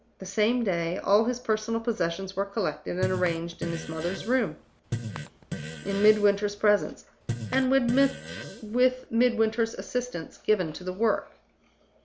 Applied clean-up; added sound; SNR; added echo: none; Fart; 9 dB; none.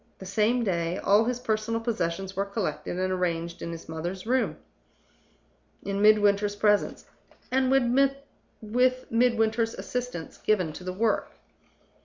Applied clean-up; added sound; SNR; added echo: none; none; none; none.